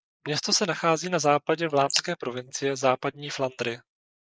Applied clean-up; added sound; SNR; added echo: neural mask model Resemble Enhance denoiser.